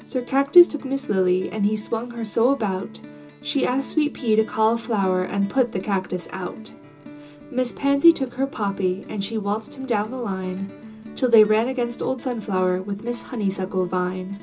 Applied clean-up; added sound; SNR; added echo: none; Guitar; 17 dB; reverberation time 0.2 s.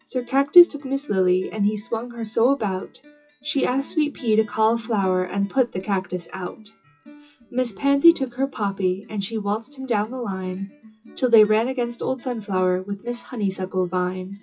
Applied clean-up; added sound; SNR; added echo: classical method WPE with log-MMSE.